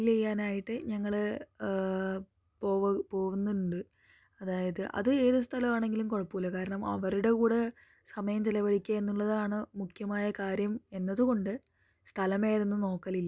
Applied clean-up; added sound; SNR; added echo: none; none; none; none.